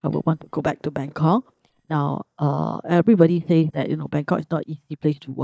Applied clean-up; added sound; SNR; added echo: neural mask model DeepFilterNet 3.